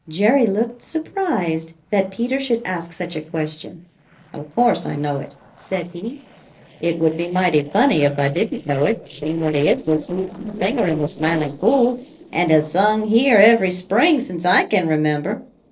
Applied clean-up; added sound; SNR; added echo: neural separator model SepFormer DNS4.